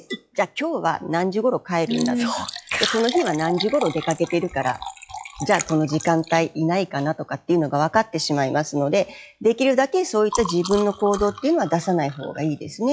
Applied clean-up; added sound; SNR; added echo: classical method log-MMSE.